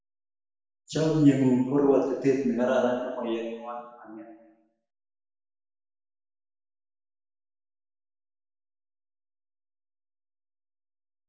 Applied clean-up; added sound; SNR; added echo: none; none; none; reverberation time 1.0 s.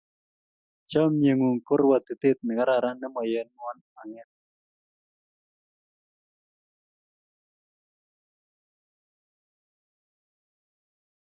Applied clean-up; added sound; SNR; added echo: none; none; none; none.